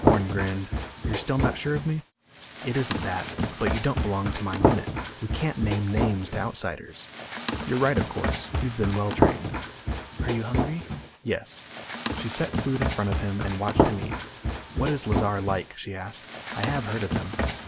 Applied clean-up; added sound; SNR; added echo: none; Run; 0 dB; none.